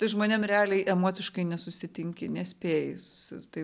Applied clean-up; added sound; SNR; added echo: none; none; none; none.